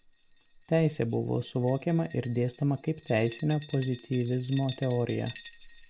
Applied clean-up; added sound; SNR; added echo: none; Glass; 15 dB; none.